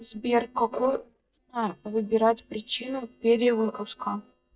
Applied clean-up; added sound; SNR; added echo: neural mask model DeepFilterNet 3.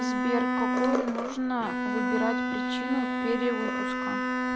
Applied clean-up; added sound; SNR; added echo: none; Bowed string instrument; -3 dB; none.